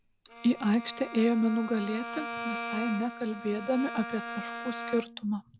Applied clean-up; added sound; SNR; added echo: none; Bowed string instrument; 9 dB; none.